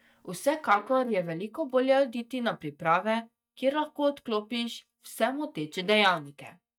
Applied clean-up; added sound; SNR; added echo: neural mask model DeepFilterNet 3.